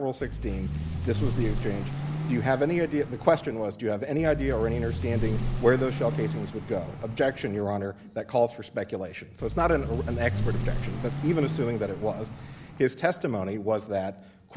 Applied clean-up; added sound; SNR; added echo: none; Vehicle; 3 dB; none.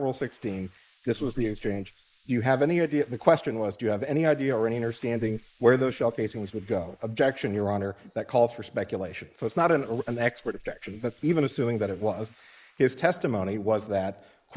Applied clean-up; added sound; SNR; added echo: neural mask model Resemble Enhance denoiser.